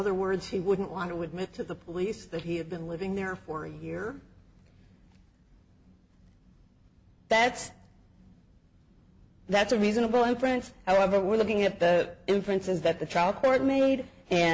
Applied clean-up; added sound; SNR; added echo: none; none; none; none.